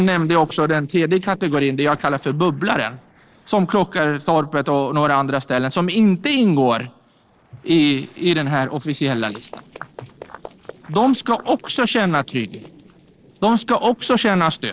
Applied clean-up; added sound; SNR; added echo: neural separator model SepFormer DNS4.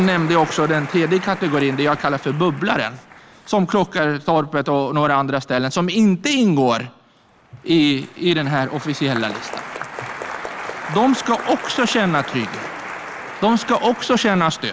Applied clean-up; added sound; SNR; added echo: none; Applause; 14 dB; none.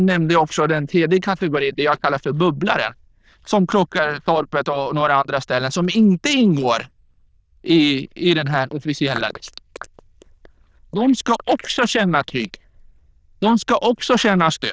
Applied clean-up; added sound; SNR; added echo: neural diffusion model UNIVERSE++.